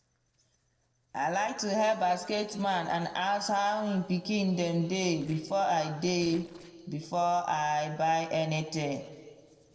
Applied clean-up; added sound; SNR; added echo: neural separator model SepFormer DNS4.